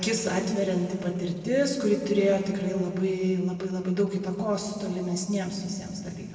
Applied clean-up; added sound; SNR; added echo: none; Wind instrument, woodwind instrument; 19 dB; reverberation time 2.3 s.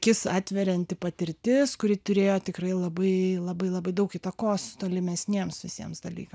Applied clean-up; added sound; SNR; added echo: none; none; none; none.